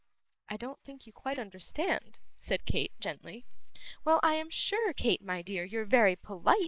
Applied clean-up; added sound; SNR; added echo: neural mask model Resemble Enhance denoiser.